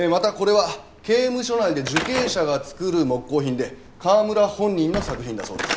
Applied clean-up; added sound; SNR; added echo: none; Slam / Wood; 11 dB; none.